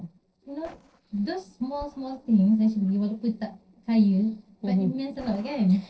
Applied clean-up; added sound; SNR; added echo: neural separator model SepFormer DNS4.